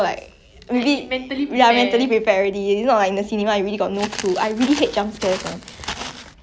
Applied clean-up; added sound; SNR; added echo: none; Walk, footsteps; 12 dB; none.